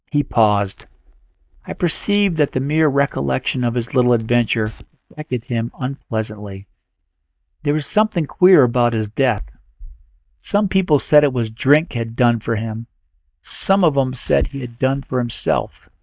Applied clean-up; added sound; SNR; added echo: neural mask model DeepFilterNet 3.